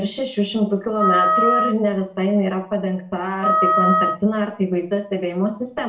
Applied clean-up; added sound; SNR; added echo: none; Wind instrument, woodwind instrument; -1 dB; reverberation time 0.4 s.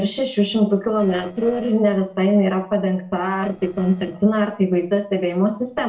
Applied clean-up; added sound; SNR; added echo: neural separator model SepFormer DNS4.